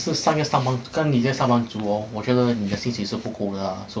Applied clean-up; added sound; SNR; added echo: none; none; none; none.